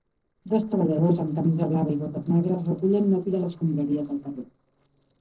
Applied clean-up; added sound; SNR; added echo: neural separator model SepFormer DNS4.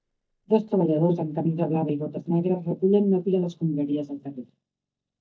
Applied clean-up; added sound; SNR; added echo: neural mask model DeepFilterNet 3.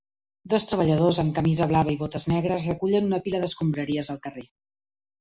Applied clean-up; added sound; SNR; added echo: none; none; none; none.